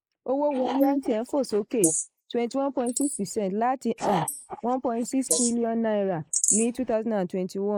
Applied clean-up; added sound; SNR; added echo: neural mask model Resemble Enhance denoiser.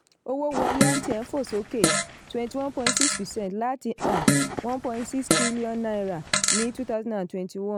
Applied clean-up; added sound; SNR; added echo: none; Fart; -3 dB; none.